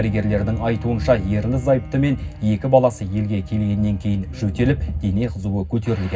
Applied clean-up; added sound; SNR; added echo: none; Bowed string instrument; 19 dB; reverberation time 0.4 s.